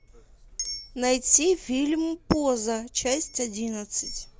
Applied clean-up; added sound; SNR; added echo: none; Chink, clink; 15 dB; none.